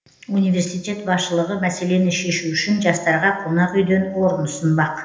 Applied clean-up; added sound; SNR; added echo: none; none; none; reverberation time 1.4 s.